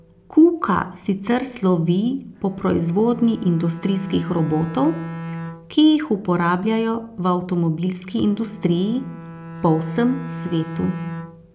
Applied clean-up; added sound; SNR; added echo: none; Bowed string instrument; 14 dB; none.